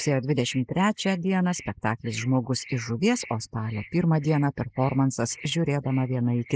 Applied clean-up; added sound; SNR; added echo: neural mask model Resemble Enhance denoiser.